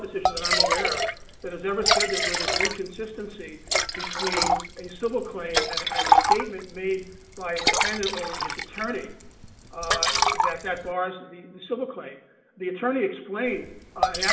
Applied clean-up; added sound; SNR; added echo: none; Liquid; -4 dB; reverberation time 1.6 s.